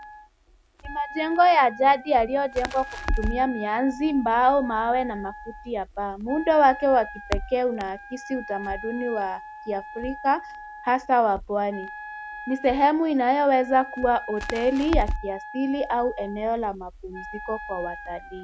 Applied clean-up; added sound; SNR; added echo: none; Wind instrument, woodwind instrument + Crackle; 11 dB; none.